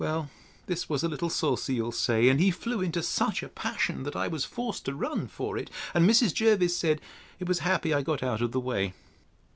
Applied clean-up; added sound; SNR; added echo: none; none; none; none.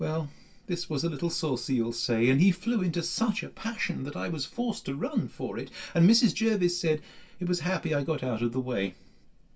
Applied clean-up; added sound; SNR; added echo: none; none; none; reverberation time 0.2 s.